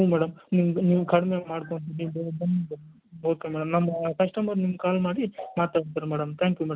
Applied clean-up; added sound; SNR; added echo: none; none; none; none.